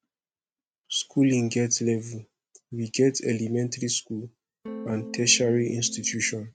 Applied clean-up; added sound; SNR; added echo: neural mask model RNNoise.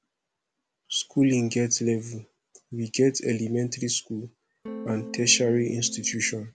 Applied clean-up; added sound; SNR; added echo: none; Electric guitar / Strum; 11 dB; none.